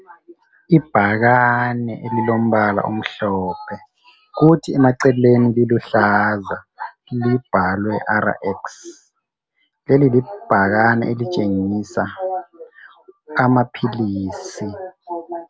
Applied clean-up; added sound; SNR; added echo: none; none; none; none.